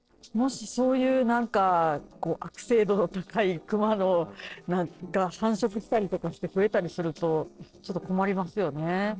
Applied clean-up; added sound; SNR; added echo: neural separator model SepFormer DNS4.